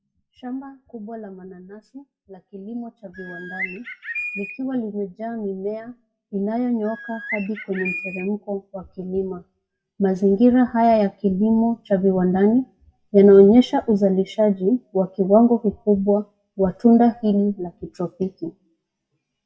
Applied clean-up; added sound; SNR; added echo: classical method WPE with log-MMSE.